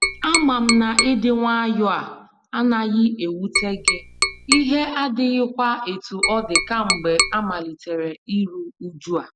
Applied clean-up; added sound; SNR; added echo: none; Tap; 1 dB; none.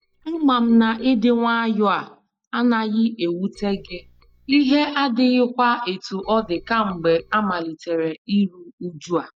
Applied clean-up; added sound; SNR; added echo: neural mask model DeepFilterNet 3.